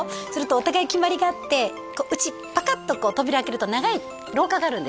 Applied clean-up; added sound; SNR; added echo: none; none; none; none.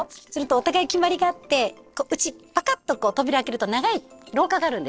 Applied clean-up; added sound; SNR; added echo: neural separator model SepFormer DNS4.